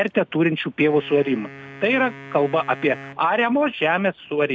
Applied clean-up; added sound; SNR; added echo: none; Wind instrument, woodwind instrument; 19 dB; none.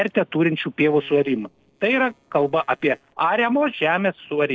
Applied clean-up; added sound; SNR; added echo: neural separator model SepFormer DNS4.